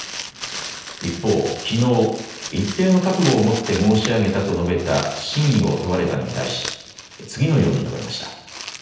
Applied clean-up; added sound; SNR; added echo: none; Crumpling, crinkling; 13 dB; reverberation time 0.9 s.